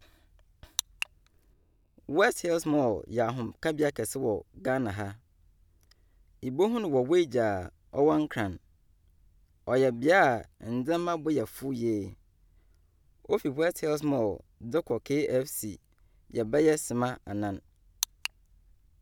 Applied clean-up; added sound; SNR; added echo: none; none; none; none.